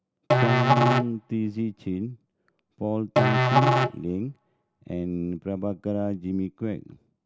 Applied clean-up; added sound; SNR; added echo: none; Musical instrument; -4 dB; none.